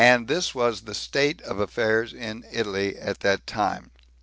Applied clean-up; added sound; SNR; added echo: none; none; none; none.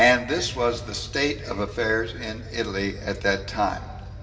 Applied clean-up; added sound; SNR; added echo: none; Engine starting / Car; 12 dB; reverberation time 2.6 s.